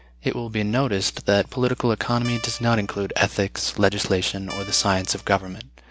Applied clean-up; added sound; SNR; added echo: none; Guitar; 16 dB; none.